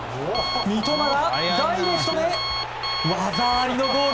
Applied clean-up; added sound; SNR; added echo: none; Alarm; 5 dB; none.